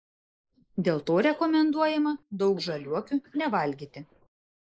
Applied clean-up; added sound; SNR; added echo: neural mask model Resemble Enhance denoiser.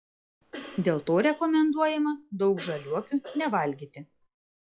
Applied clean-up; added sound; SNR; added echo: classical method log-MMSE.